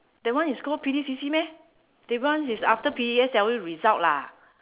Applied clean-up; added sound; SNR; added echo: none; none; none; none.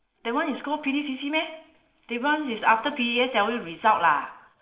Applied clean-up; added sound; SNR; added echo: neural separator model SepFormer DNS4.